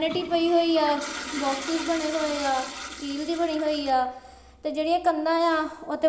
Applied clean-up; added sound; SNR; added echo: none; Toilet flush; 13 dB; none.